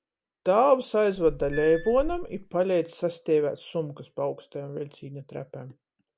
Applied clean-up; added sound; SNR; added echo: none; Squeak / Screech; 9 dB; none.